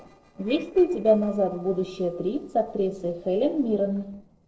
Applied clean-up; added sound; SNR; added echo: neural separator model SepFormer DNS4.